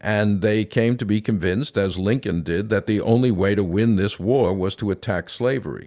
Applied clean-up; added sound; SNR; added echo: none; none; none; none.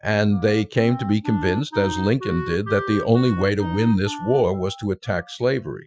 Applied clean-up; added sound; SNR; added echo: classical method Wiener filter.